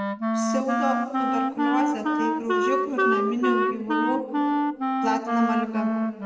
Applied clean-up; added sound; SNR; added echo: none; Wind instrument, woodwind instrument; -5 dB; reverberation time 2.3 s.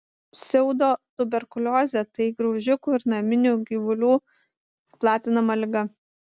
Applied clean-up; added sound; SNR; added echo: none; none; none; none.